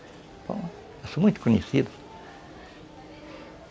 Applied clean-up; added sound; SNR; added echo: none; none; none; none.